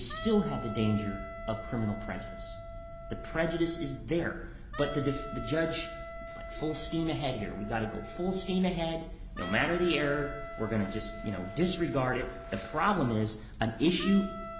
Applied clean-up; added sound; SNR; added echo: none; Wind instrument, woodwind instrument; 12 dB; none.